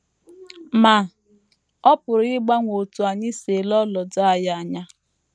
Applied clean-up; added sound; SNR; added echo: none; none; none; none.